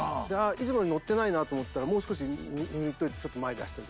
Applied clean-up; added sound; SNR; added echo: none; none; none; none.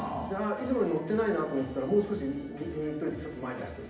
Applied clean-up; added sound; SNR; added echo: none; none; none; reverberation time 0.8 s.